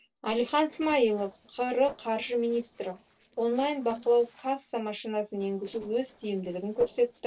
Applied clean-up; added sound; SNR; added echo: neural separator model SepFormer DNS4.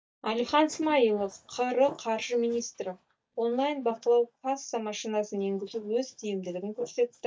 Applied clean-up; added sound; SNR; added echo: neural mask model DeepFilterNet 3.